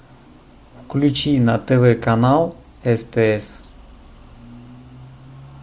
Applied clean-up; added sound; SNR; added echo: none; none; none; none.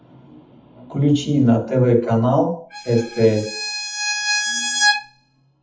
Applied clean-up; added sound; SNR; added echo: classical method WPE with log-MMSE.